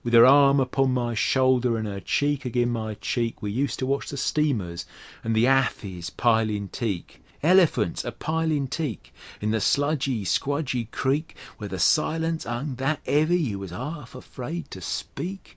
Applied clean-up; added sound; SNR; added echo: none; none; none; none.